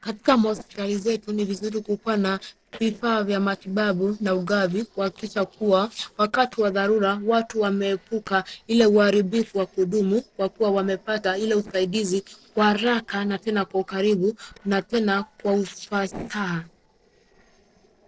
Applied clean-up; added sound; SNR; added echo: neural separator model SepFormer DNS4.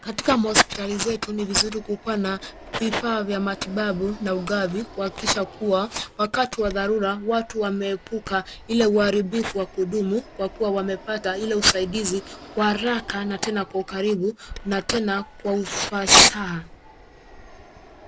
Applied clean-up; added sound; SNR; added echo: none; Fixed-wing aircraft, airplane; 20 dB; none.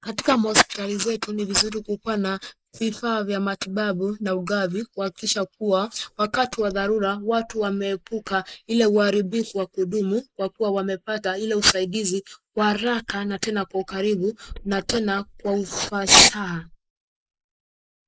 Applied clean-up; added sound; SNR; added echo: neural mask model Resemble Enhance denoiser.